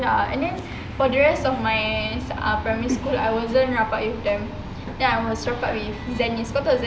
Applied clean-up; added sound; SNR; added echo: none; Knock; 16 dB; none.